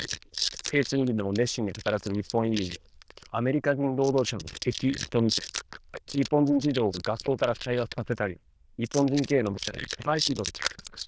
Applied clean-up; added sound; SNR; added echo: neural diffusion model UNIVERSE++.